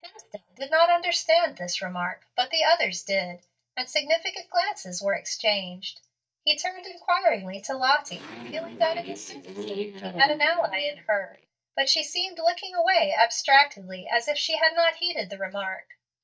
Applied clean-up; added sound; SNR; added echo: neural mask model DeepFilterNet 3.